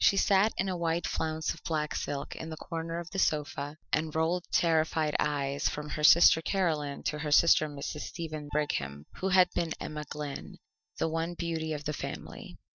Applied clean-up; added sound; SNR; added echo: neural mask model DeepFilterNet 3.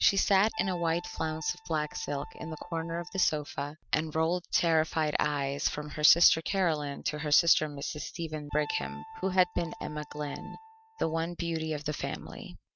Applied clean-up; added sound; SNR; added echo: neural mask model RNNoise.